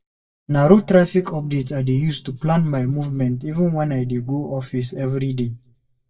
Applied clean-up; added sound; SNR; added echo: neural mask model DeepFilterNet 3.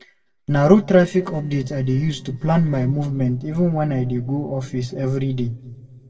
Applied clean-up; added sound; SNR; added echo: neural separator model SepFormer DNS4.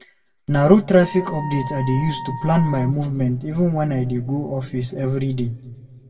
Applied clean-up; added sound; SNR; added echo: none; Wind instrument, woodwind instrument; 14 dB; reverberation time 1.6 s.